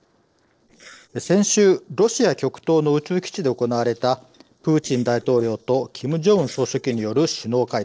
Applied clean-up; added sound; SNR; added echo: neural separator model SepFormer DNS4.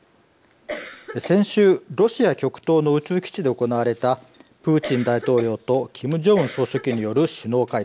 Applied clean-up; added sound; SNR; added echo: none; Cough; 13 dB; none.